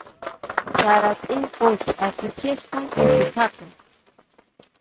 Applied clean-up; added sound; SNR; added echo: neural mask model RNNoise.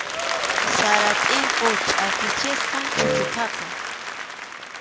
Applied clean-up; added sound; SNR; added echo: none; Applause + Wind instrument, woodwind instrument; -5 dB; none.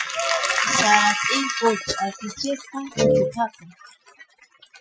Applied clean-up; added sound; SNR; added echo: classical method Wiener filter.